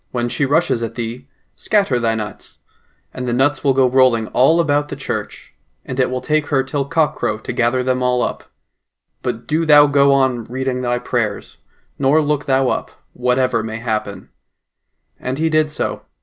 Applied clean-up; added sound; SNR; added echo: none; none; none; none.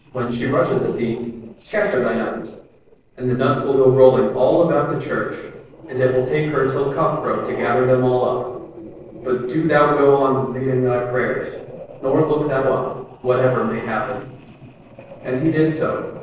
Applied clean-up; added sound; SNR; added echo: neural separator model SepFormer DNS4.